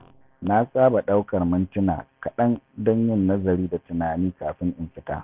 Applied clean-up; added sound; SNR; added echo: none; none; none; none.